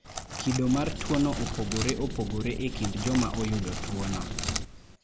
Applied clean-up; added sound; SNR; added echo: none; Writing + Crackle; 3 dB; none.